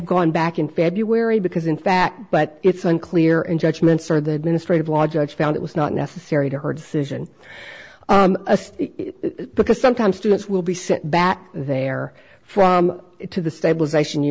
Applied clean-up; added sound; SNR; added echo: none; none; none; none.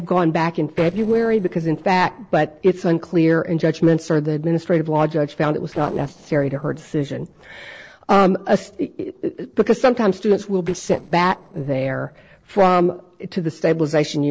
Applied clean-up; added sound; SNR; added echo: neural separator model SepFormer DNS4.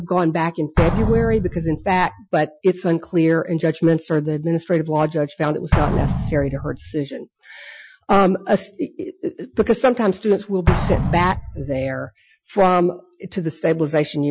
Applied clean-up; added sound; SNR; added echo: classical method Wiener filter.